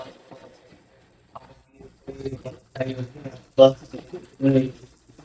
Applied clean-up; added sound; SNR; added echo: neural mask model DeepFilterNet 3.